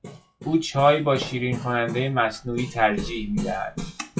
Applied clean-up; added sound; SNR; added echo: classical method log-MMSE.